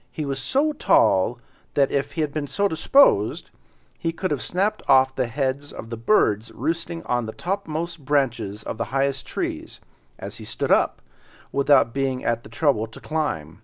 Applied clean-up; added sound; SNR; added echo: none; none; none; none.